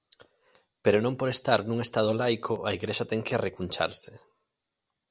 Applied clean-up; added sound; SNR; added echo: none; none; none; none.